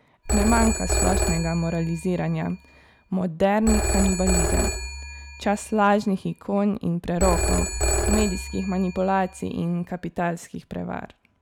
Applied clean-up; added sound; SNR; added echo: none; Telephone; 2 dB; none.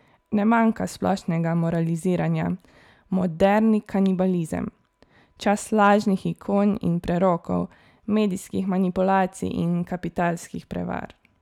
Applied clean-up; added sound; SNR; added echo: none; none; none; none.